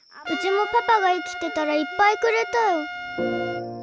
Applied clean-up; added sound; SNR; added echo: none; Trumpet; 10 dB; none.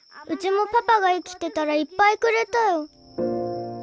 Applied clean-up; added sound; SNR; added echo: none; none; none; none.